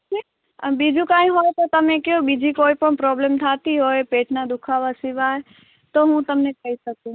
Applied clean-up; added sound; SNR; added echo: none; none; none; none.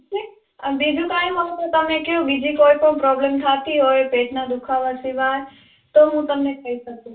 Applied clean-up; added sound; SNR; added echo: none; none; none; reverberation time 0.3 s.